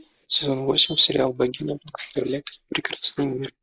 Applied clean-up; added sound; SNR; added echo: neural mask model Resemble Enhance denoiser.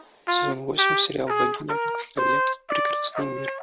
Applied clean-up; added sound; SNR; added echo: none; Trumpet; -5 dB; none.